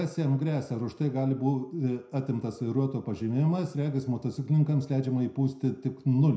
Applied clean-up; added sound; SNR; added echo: none; none; none; reverberation time 0.4 s.